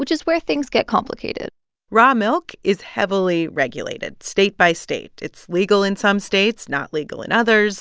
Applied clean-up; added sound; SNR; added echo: none; none; none; none.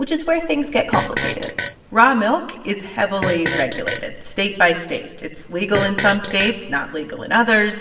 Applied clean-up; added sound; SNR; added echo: none; Fart; 8 dB; reverberation time 1.1 s.